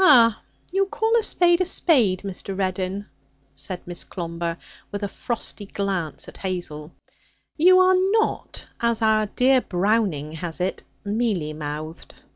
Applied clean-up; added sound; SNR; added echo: none; none; none; none.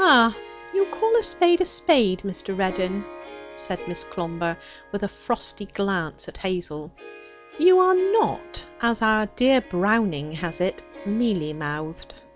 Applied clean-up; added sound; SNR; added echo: none; Harp; 18 dB; none.